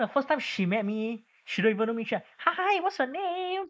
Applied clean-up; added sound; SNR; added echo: neural mask model Resemble Enhance denoiser.